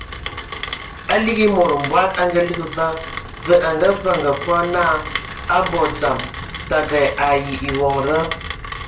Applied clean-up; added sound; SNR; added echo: none; Rain; 10 dB; reverberation time 0.3 s.